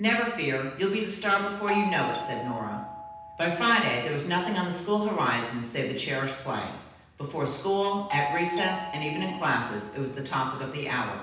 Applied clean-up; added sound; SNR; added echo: none; Doorbell; 6 dB; reverberation time 0.9 s.